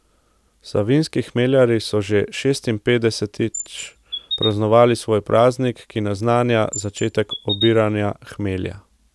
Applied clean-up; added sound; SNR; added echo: none; Chirp, tweet; 10 dB; none.